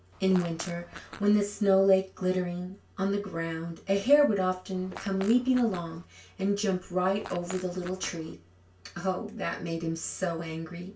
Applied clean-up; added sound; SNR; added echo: none; Fart; 17 dB; reverberation time 0.3 s.